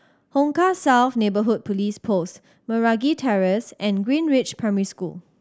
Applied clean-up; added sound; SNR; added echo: none; none; none; none.